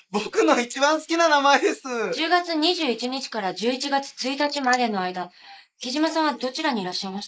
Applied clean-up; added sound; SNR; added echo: neural mask model Resemble Enhance denoiser.